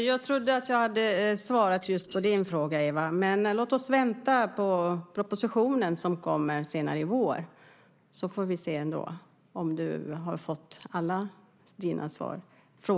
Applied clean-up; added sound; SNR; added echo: neural mask model Resemble Enhance denoiser.